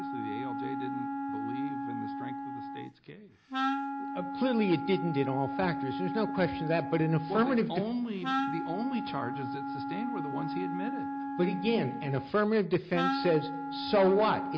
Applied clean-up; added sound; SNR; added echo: none; Wind instrument, woodwind instrument; 4 dB; none.